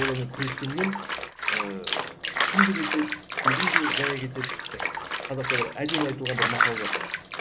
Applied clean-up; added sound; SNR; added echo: none; Bathtub (filling or washing); -3 dB; none.